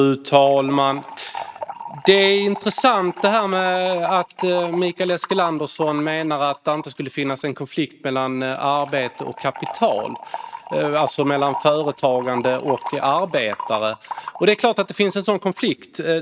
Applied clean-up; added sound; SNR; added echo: neural mask model RNNoise.